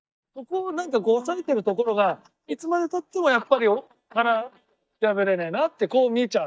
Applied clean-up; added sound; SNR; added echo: neural mask model DeepFilterNet 3.